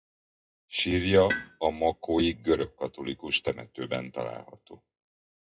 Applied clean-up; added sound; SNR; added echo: classical method WPE with log-MMSE.